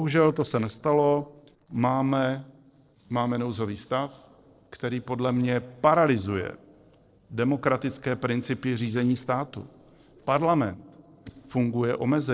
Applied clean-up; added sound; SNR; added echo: neural separator model SepFormer DNS4.